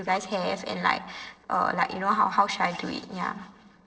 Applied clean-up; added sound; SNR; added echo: neural separator model SepFormer DNS4.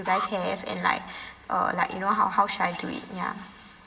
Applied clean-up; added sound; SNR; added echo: none; Alarm; 9 dB; reverberation time 2.1 s.